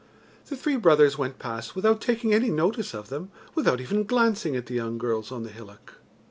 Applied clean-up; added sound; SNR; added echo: none; none; none; none.